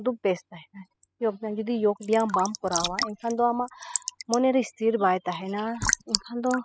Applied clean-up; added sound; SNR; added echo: classical method spectral subtraction.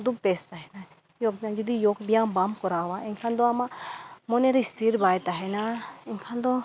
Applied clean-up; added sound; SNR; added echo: none; none; none; none.